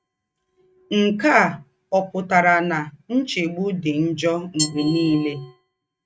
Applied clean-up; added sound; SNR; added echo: neural mask model RNNoise.